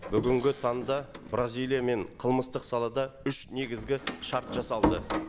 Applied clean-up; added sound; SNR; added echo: none; Door; 6 dB; none.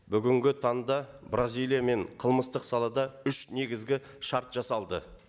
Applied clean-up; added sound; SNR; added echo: none; none; none; none.